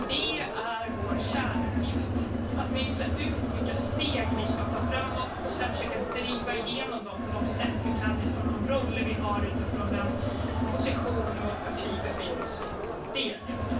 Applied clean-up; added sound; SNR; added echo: none; Crowd; -5 dB; reverberation time 0.3 s.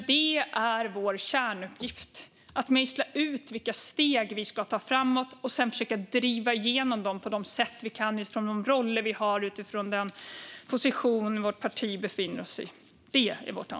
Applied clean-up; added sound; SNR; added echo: none; none; none; none.